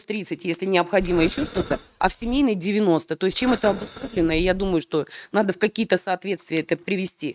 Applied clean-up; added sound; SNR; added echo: neural mask model RNNoise.